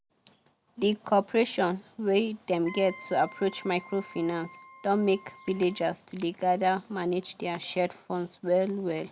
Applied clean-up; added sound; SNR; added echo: none; Wind instrument, woodwind instrument; 20 dB; none.